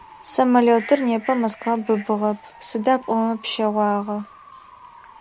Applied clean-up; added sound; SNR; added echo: none; Bird / Fowl; 20 dB; none.